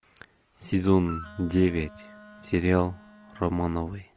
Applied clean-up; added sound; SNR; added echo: none; Wind instrument, woodwind instrument; 20 dB; none.